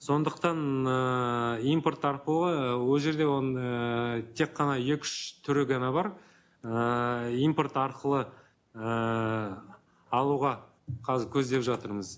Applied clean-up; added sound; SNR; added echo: none; none; none; none.